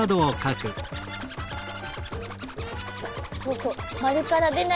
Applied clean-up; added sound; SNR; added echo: none; Zipper (clothing); 13 dB; none.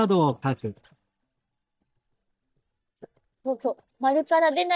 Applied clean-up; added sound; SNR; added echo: neural mask model DeepFilterNet 3.